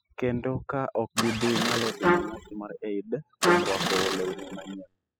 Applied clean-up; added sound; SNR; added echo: classical method spectral subtraction.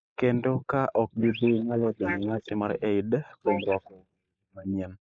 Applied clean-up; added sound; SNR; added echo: neural mask model Resemble Enhance denoiser.